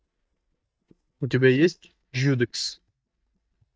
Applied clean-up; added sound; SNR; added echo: neural mask model DeepFilterNet 3.